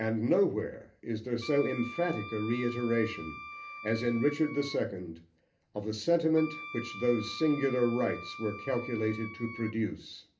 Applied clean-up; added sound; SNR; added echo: none; Wind instrument, woodwind instrument; 14 dB; reverberation time 0.3 s.